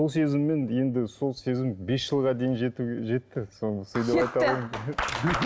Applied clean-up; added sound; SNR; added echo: none; none; none; none.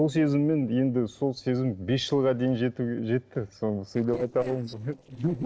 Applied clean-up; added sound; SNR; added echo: neural separator model SepFormer DNS4.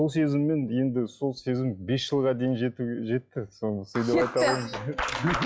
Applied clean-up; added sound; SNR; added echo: classical method log-MMSE.